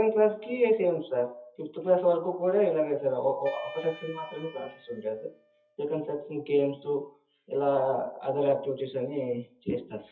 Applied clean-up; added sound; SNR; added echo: classical method WPE with log-MMSE.